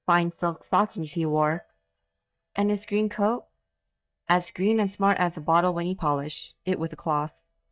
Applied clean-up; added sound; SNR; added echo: neural mask model DeepFilterNet 3.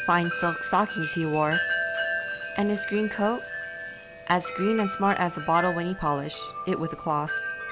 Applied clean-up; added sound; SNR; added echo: none; Wind chime; 5 dB; none.